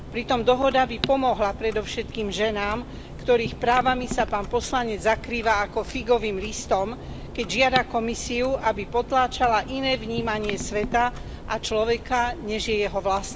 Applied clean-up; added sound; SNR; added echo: none; Clock; 10 dB; none.